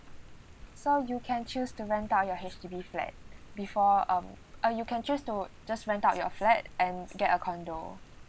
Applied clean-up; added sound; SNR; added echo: none; Rain; 16 dB; none.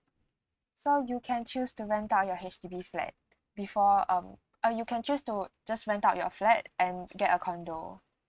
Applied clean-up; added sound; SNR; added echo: neural mask model RNNoise.